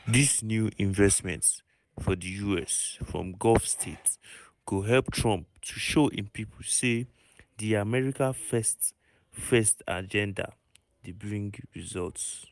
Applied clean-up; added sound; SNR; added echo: none; none; none; none.